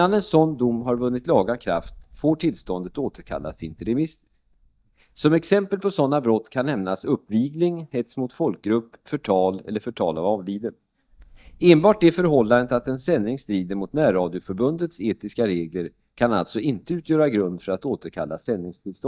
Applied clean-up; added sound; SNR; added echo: neural mask model DeepFilterNet 3.